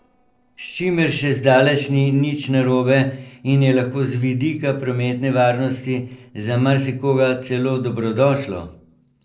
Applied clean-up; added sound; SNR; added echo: neural separator model SepFormer DNS4.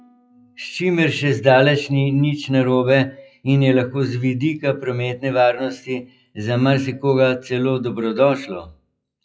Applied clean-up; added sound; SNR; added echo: classical method WPE with log-MMSE.